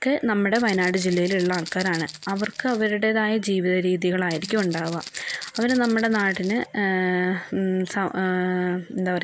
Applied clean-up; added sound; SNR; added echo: none; Rattle (instrument); 16 dB; none.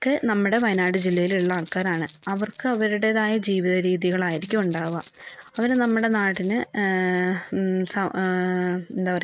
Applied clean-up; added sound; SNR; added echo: neural mask model RNNoise.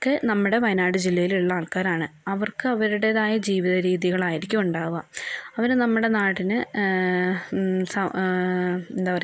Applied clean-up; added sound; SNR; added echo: none; none; none; none.